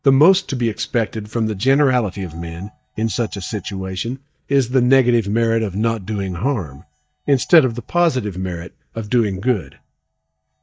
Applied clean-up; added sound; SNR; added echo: neural mask model DeepFilterNet 3.